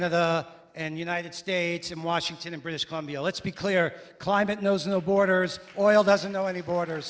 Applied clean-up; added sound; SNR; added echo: none; none; none; none.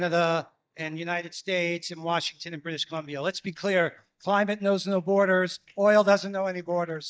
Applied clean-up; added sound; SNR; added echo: neural mask model DeepFilterNet 3.